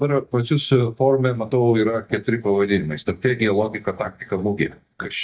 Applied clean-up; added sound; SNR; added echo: neural mask model DeepFilterNet 3.